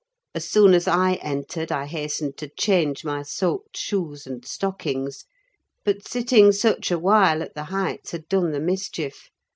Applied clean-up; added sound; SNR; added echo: none; none; none; none.